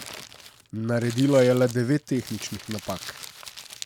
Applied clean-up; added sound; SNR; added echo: none; Crumpling, crinkling; 16 dB; none.